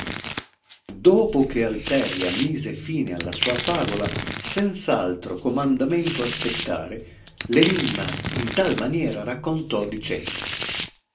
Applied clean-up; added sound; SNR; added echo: none; Domestic sounds, home sounds; 8 dB; reverberation time 0.3 s.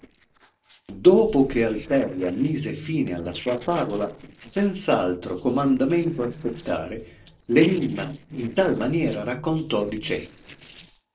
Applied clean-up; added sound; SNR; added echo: neural separator model SepFormer DNS4.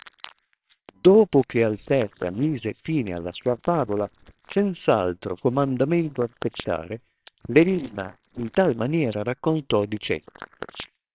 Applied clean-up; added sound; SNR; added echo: neural separator model SepFormer WHAMR!.